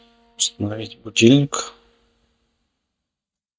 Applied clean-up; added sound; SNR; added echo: neural mask model DeepFilterNet 3.